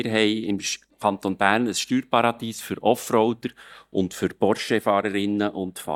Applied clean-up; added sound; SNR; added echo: neural mask model DeepFilterNet 3.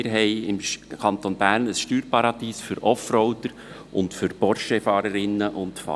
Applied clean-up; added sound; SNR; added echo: none; none; none; none.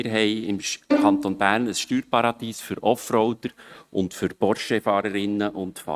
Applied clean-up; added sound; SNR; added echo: neural mask model RNNoise.